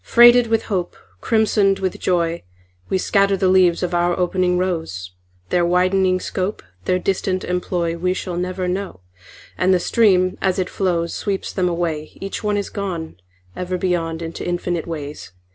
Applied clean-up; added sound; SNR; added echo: none; none; none; none.